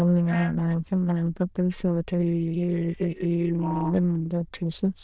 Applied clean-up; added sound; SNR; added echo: neural diffusion model UNIVERSE++.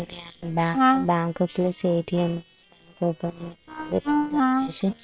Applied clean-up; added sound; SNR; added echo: neural separator model SepFormer WHAM!.